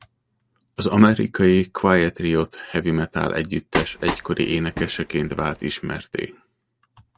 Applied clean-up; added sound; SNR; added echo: none; Train; 9 dB; none.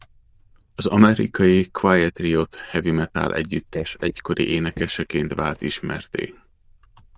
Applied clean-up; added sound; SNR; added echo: neural diffusion model UNIVERSE++.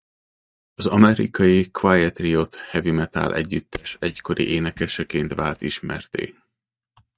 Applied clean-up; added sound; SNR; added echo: neural mask model DeepFilterNet 3.